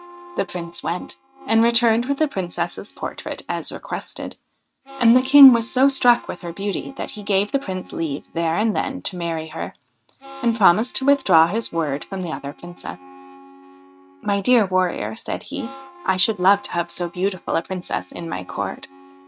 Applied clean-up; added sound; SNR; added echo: neural mask model RNNoise.